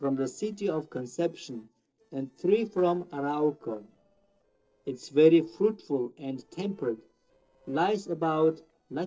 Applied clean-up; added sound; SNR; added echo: neural separator model SepFormer DNS4.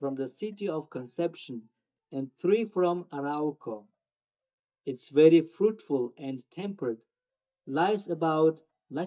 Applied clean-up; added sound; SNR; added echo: neural mask model DeepFilterNet 3.